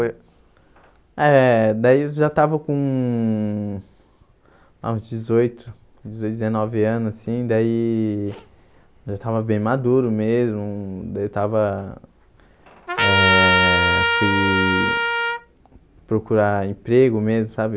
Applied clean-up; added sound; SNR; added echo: none; Trumpet; -2 dB; none.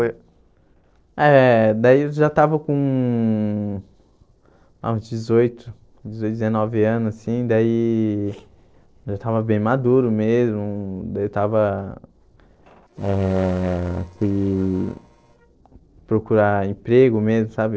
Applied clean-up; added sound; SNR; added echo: neural separator model SepFormer DNS4.